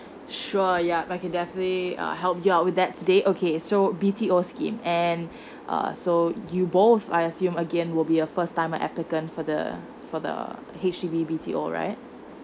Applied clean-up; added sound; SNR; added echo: none; none; none; none.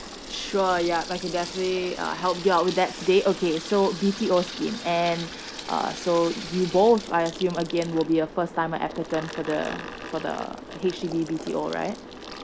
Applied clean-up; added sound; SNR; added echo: none; Sink (filling or washing) / Water tap, faucet; 13 dB; none.